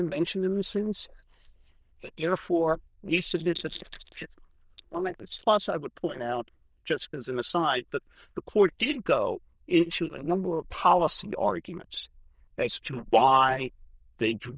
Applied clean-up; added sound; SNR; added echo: neural diffusion model UNIVERSE++.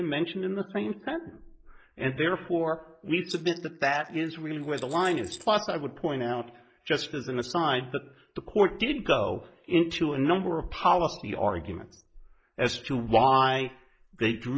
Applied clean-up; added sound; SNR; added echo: neural mask model Resemble Enhance denoiser.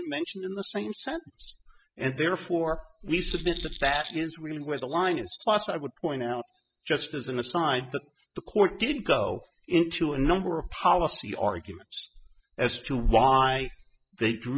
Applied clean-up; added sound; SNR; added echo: classical method spectral subtraction.